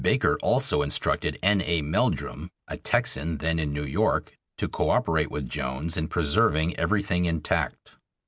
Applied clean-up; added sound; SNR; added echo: none; none; none; none.